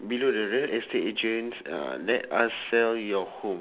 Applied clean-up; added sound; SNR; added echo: none; none; none; none.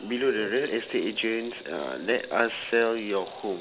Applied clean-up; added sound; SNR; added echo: none; Sink (filling or washing) / Water tap, faucet; 19 dB; none.